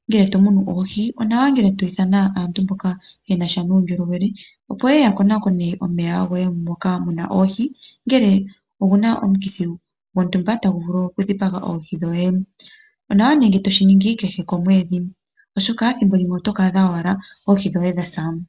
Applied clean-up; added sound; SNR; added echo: none; none; none; none.